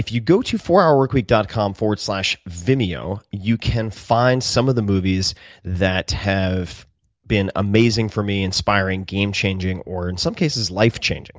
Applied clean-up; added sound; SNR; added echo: none; none; none; none.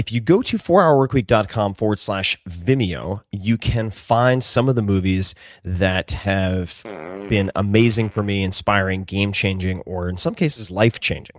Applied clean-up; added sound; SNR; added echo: neural mask model RNNoise.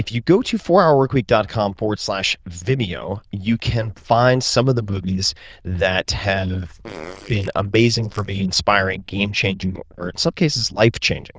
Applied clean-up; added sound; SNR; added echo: neural diffusion model UNIVERSE++.